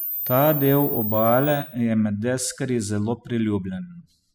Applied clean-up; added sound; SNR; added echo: classical method spectral subtraction.